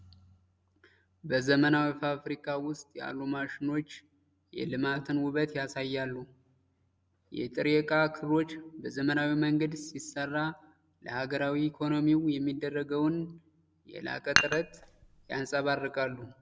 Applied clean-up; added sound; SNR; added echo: none; Dishes, pots, and pans; 0 dB; none.